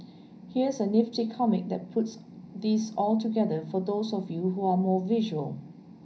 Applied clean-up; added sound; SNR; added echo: none; none; none; reverberation time 0.4 s.